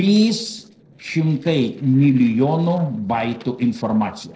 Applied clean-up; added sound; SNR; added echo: neural separator model SepFormer DNS4.